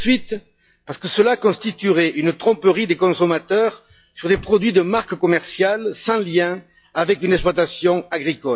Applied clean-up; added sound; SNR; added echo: classical method log-MMSE.